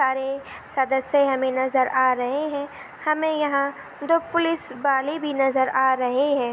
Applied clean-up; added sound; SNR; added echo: none; none; none; none.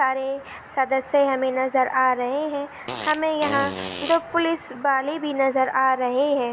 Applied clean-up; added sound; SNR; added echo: none; Fart; 10 dB; none.